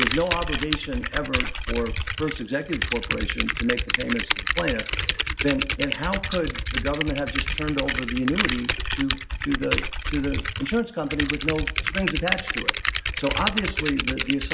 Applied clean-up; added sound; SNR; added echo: none; Typing; -1 dB; none.